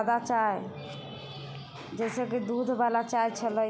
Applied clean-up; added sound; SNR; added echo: none; none; none; none.